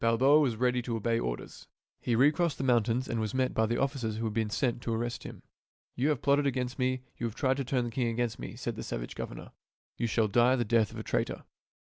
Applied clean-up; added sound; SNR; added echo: none; none; none; none.